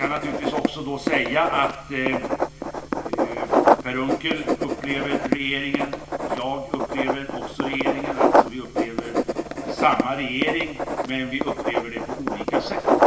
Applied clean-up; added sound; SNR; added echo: none; Writing; -4 dB; reverberation time 0.8 s.